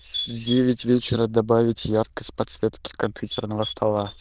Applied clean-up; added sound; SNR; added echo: neural diffusion model UNIVERSE++.